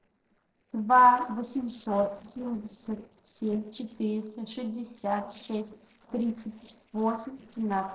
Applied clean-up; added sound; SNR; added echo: neural separator model SepFormer DNS4.